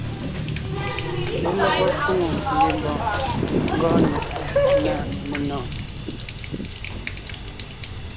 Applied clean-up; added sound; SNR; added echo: none; Bus + Water tap, faucet; -2 dB; none.